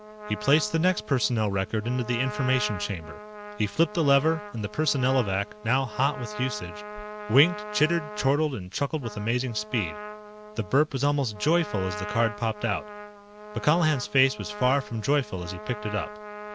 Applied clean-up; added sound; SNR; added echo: none; Trumpet; 13 dB; none.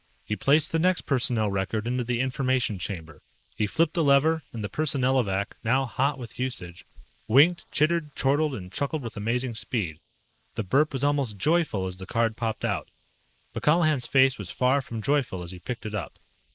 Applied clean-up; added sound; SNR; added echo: neural mask model Resemble Enhance denoiser.